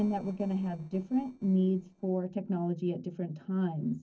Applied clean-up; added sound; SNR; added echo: neural separator model SepFormer DNS4.